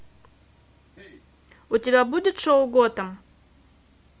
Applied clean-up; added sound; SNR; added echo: none; none; none; none.